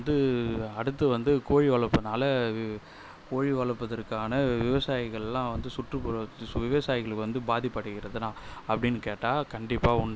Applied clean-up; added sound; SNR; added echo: none; none; none; none.